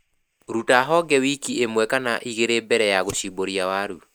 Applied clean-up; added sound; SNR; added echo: neural mask model RNNoise.